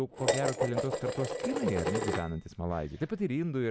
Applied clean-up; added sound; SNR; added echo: none; Dishes, pots, and pans; 0 dB; none.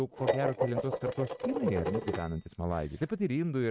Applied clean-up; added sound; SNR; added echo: neural mask model RNNoise.